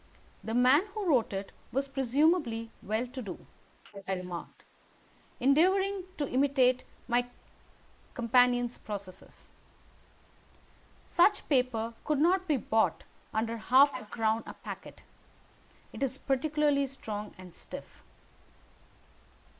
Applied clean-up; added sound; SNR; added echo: neural mask model Resemble Enhance denoiser.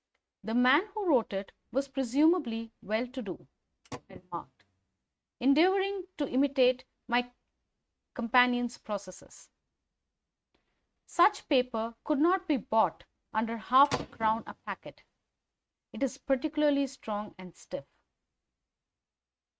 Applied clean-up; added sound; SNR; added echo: neural mask model RNNoise.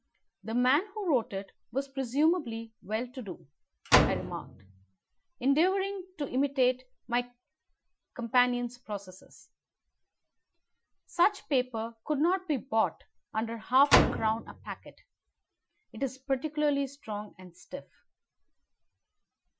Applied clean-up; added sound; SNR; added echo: classical method Wiener filter.